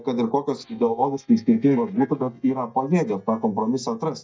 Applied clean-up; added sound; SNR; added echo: neural mask model DeepFilterNet 3.